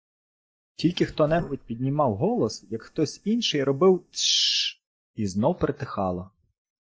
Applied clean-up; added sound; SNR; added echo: neural mask model DeepFilterNet 3.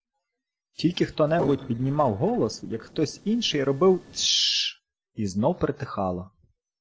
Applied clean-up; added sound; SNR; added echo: neural separator model SepFormer DNS4.